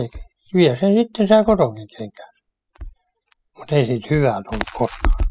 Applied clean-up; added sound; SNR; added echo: classical method spectral subtraction.